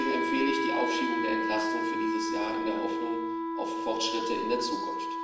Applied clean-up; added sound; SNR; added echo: none; Wind instrument, woodwind instrument; -2 dB; reverberation time 0.8 s.